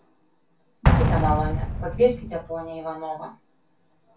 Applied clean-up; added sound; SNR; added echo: none; Explosion; -2 dB; reverberation time 0.3 s.